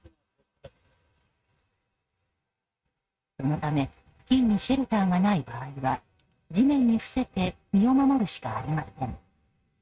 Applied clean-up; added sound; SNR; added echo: neural mask model RNNoise.